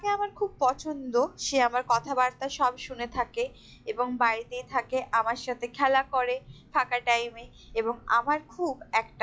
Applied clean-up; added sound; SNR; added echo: classical method log-MMSE.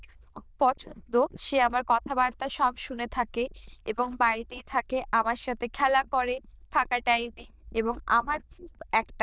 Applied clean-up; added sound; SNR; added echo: neural diffusion model UNIVERSE++.